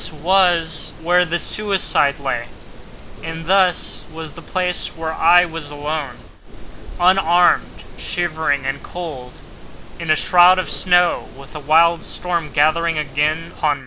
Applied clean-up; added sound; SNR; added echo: none; Insect; 13 dB; none.